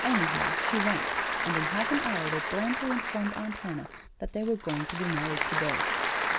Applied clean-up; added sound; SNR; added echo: none; Applause / Crowd; -2 dB; none.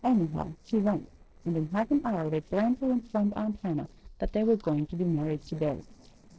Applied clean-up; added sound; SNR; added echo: neural separator model SepFormer DNS4.